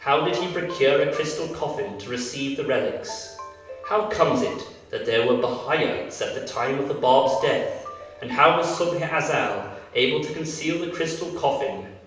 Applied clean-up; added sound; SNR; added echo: none; Ringtone; 18 dB; reverberation time 0.9 s.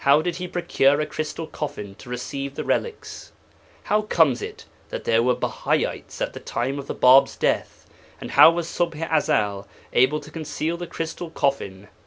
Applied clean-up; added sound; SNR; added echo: none; none; none; none.